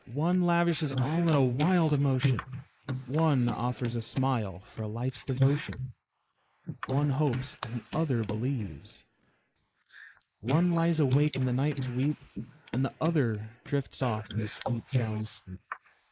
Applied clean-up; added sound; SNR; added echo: neural mask model Resemble Enhance denoiser.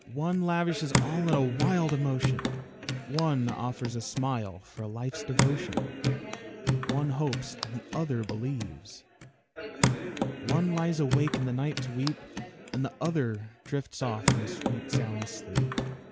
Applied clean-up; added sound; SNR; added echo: none; Hands / Wood; 1 dB; none.